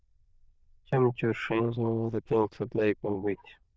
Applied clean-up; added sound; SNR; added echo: neural diffusion model UNIVERSE++.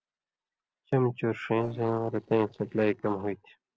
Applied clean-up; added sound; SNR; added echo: neural separator model SepFormer DNS4.